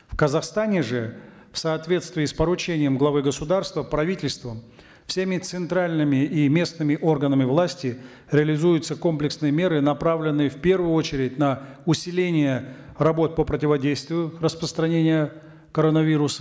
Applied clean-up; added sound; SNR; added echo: none; none; none; none.